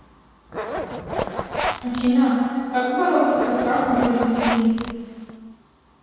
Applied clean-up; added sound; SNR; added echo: none; Zipper (clothing); 6 dB; reverberation time 2.0 s.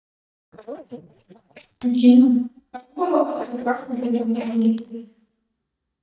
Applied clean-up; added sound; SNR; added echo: neural mask model DeepFilterNet 3.